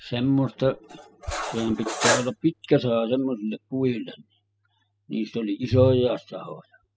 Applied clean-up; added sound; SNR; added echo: classical method spectral subtraction.